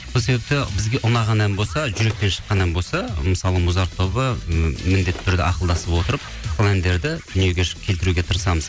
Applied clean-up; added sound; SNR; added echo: none; Car; 19 dB; none.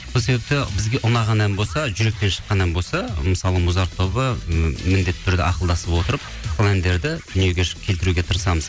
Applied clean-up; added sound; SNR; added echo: none; none; none; none.